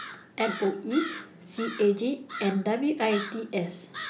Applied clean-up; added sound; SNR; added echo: none; Crow; 11 dB; none.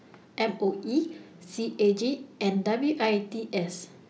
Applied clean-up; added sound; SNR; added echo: none; none; none; none.